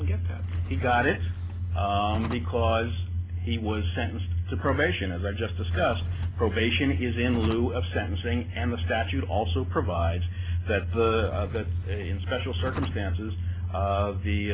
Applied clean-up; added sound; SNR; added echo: none; Drawer open or close; 17 dB; none.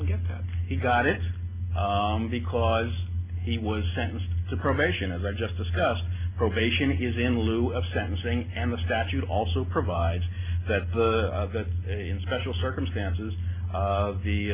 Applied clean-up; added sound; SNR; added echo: none; none; none; none.